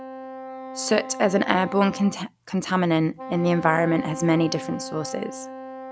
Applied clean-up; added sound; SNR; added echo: none; Wind instrument, woodwind instrument; 12 dB; none.